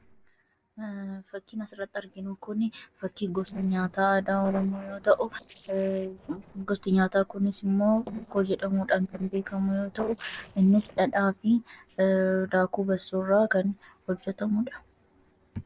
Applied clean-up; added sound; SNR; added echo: neural separator model SepFormer DNS4.